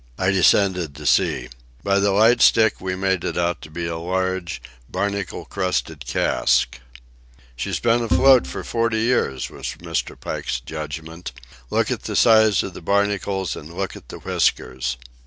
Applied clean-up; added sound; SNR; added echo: none; Bowed string instrument; 4 dB; none.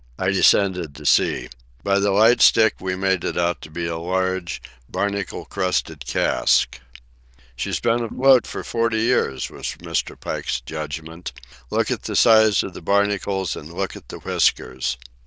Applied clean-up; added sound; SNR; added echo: neural diffusion model UNIVERSE++.